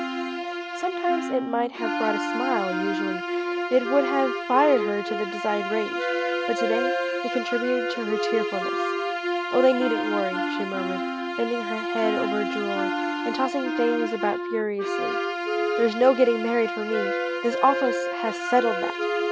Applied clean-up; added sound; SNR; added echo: none; Bowed string instrument + Wind instrument, woodwind instrument; 1 dB; none.